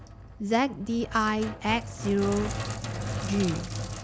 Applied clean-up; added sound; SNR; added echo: none; Sink (filling or washing); 6 dB; none.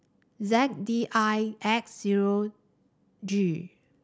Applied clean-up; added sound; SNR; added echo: none; none; none; none.